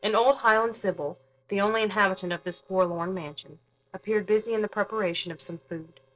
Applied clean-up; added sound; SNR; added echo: neural separator model SepFormer DNS4.